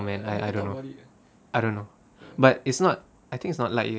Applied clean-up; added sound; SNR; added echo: none; none; none; none.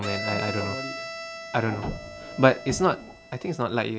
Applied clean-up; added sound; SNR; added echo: none; Printer + Bowed string instrument; 8 dB; none.